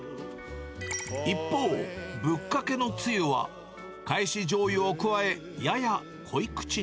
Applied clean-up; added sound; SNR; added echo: none; none; none; none.